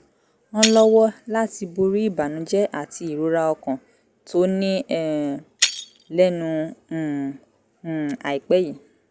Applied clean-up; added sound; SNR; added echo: none; Shatter; 8 dB; none.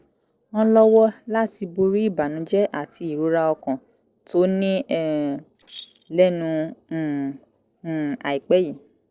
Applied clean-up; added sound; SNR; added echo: neural separator model SepFormer DNS4.